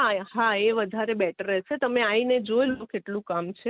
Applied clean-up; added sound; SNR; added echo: none; none; none; none.